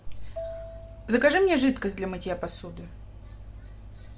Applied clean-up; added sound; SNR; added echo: none; Marimba, xylophone; 16 dB; none.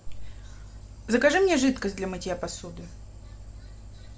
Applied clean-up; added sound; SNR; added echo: none; none; none; none.